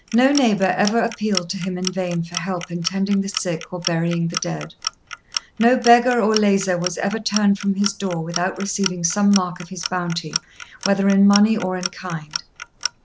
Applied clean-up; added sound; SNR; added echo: none; Clock; 11 dB; none.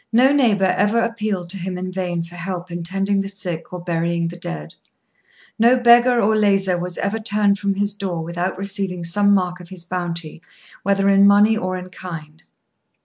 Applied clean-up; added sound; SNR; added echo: none; none; none; none.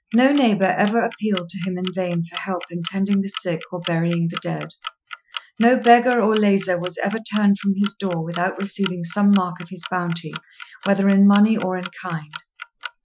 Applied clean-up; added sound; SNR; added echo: classical method Wiener filter.